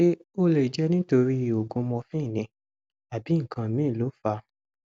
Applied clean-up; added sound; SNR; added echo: none; none; none; none.